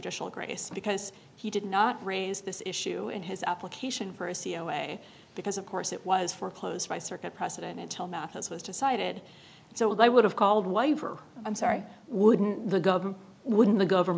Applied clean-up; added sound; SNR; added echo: none; none; none; none.